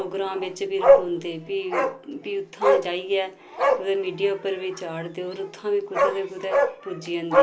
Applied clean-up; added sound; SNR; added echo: none; Bark; -3 dB; none.